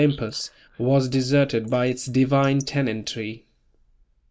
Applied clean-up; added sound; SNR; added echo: neural mask model Resemble Enhance denoiser.